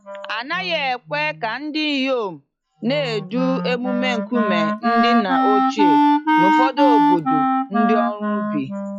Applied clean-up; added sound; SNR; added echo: classical method log-MMSE.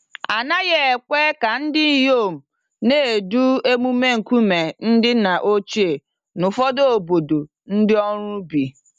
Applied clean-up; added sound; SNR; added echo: none; none; none; none.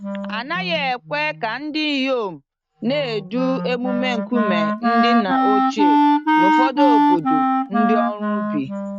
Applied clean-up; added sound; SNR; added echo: neural mask model RNNoise.